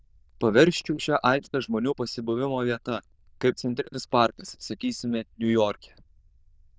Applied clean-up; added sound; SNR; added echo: neural diffusion model UNIVERSE++.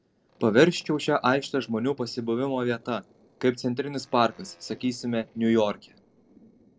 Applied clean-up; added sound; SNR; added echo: neural separator model SepFormer DNS4.